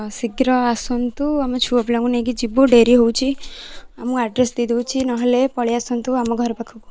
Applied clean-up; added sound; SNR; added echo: none; Fire; 17 dB; none.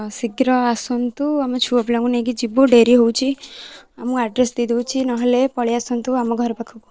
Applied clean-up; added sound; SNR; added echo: neural separator model SepFormer DNS4.